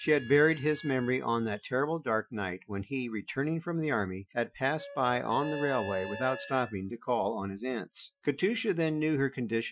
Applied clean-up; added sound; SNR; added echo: classical method Wiener filter.